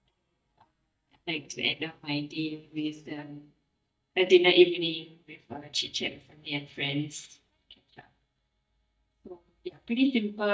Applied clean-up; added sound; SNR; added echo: neural mask model DeepFilterNet 3.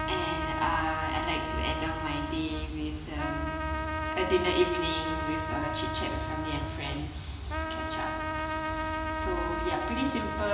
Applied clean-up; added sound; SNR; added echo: none; Trumpet; 2 dB; reverberation time 1.0 s.